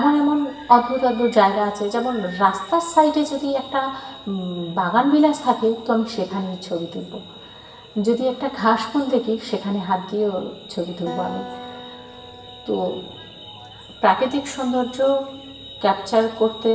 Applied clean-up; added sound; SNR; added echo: none; Acoustic guitar; 17 dB; reverberation time 1.1 s.